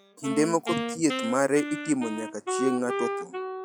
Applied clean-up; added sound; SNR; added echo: classical method log-MMSE.